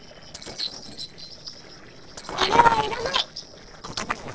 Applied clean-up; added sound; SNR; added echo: neural separator model SepFormer DNS4.